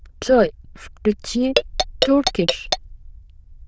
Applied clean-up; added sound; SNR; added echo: neural diffusion model UNIVERSE++.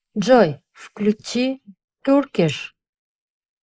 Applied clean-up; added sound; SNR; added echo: neural mask model Resemble Enhance denoiser.